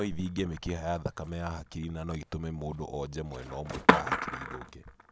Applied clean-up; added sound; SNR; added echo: none; Skateboard; -2 dB; none.